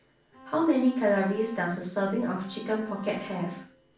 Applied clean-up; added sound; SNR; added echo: none; Bowed string instrument; 19 dB; reverberation time 0.3 s.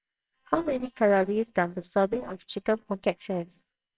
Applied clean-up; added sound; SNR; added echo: neural separator model SepFormer WHAMR!.